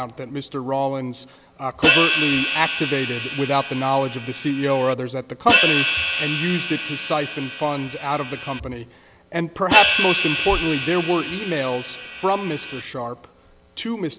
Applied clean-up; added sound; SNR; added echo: none; Hi-hat; 0 dB; none.